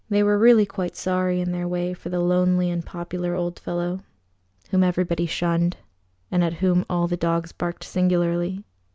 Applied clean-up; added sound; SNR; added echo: none; none; none; none.